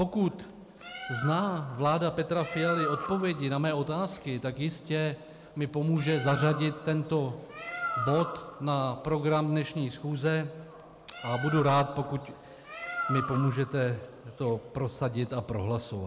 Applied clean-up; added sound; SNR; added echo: none; Bird; 11 dB; none.